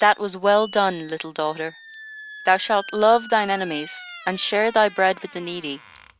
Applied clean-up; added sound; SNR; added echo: none; Squeak; 19 dB; none.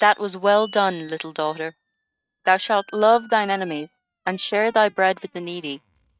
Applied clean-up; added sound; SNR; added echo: neural mask model RNNoise.